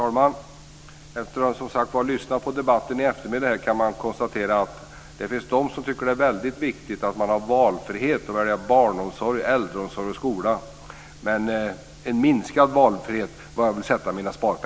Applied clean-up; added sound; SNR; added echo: none; none; none; none.